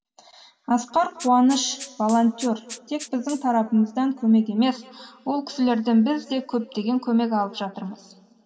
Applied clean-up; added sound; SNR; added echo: none; Rattle (instrument); 19 dB; reverberation time 1.9 s.